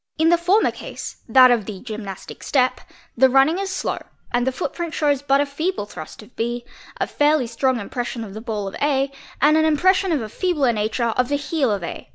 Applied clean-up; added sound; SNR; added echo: none; none; none; none.